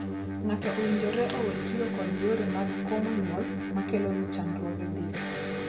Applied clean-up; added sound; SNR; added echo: none; Electric guitar; 1 dB; reverberation time 0.6 s.